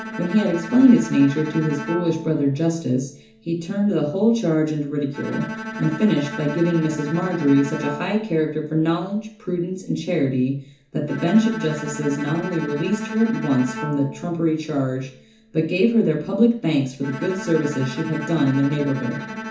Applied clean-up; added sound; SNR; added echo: none; Bowed string instrument; 13 dB; reverberation time 0.6 s.